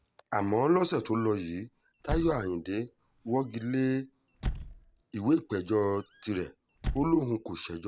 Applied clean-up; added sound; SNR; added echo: none; Squeak / Slam; 11 dB; none.